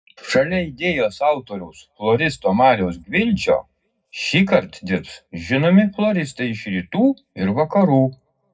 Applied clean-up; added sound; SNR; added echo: none; none; none; reverberation time 0.3 s.